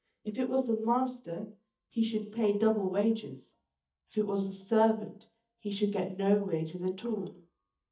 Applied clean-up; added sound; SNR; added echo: neural mask model DeepFilterNet 3.